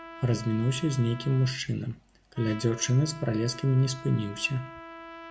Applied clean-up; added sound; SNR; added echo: none; Trumpet; 17 dB; none.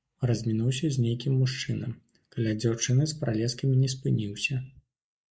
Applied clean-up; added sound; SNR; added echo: neural mask model Resemble Enhance denoiser.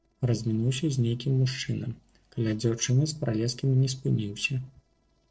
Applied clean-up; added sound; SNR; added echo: neural separator model SepFormer DNS4.